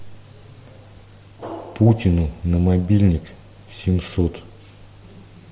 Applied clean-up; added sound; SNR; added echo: none; none; none; none.